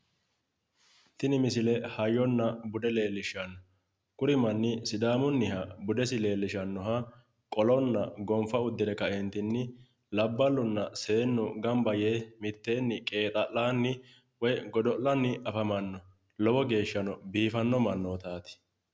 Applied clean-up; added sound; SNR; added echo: none; none; none; none.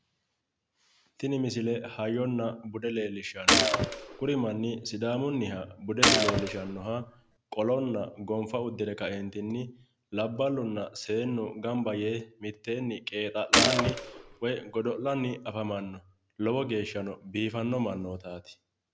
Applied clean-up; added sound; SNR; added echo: none; Gunshot, gunfire; -5 dB; none.